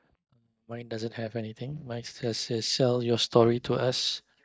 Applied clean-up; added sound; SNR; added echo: neural mask model DeepFilterNet 3.